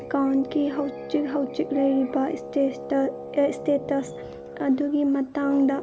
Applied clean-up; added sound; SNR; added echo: none; Wind instrument, woodwind instrument; 12 dB; none.